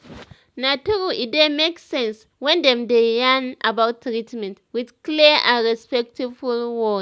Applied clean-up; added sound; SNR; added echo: none; none; none; none.